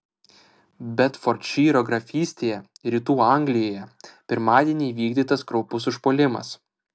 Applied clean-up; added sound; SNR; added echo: none; none; none; none.